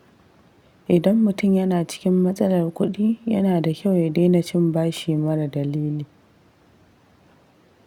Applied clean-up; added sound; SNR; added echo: none; none; none; none.